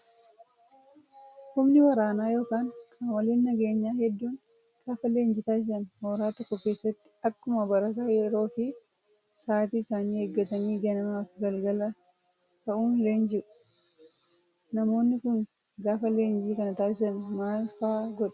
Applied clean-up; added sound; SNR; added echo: none; none; none; none.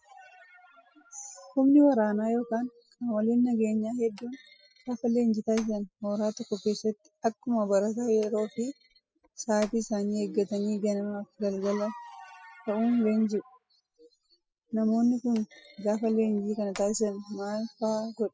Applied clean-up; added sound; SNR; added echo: classical method spectral subtraction.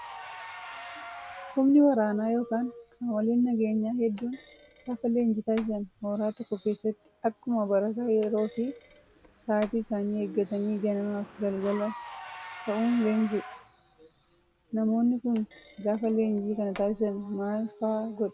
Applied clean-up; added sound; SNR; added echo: none; Thump, thud + Engine / Car; 19 dB; none.